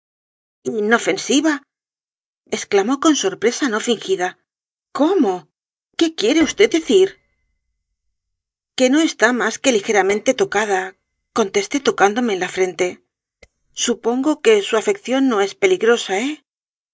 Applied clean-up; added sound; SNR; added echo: neural mask model DeepFilterNet 3.